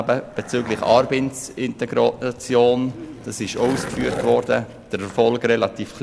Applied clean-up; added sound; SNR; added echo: none; Skateboard; 14 dB; none.